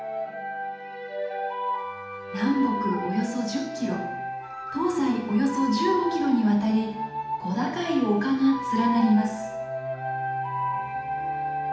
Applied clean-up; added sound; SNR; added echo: none; none; none; reverberation time 0.8 s.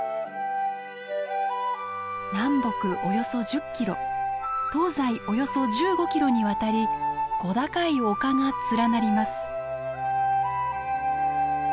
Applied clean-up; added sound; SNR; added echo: none; none; none; none.